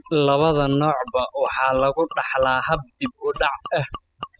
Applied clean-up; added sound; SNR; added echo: classical method spectral subtraction.